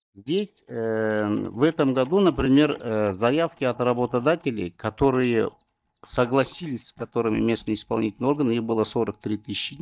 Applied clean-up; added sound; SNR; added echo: neural mask model DeepFilterNet 3.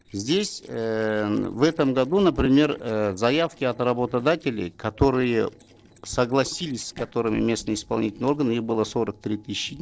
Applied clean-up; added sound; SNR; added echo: neural separator model SepFormer DNS4.